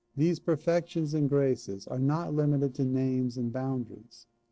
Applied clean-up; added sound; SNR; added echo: neural separator model SepFormer DNS4.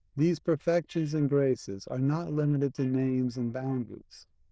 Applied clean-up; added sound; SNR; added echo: neural diffusion model UNIVERSE++.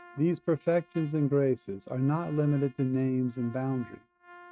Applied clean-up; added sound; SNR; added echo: neural mask model RNNoise.